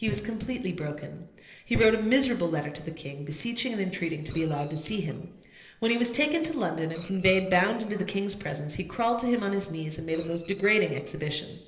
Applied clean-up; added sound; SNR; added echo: neural separator model SepFormer DNS4.